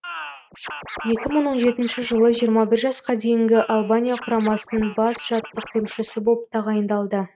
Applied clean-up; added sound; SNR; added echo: neural mask model RNNoise.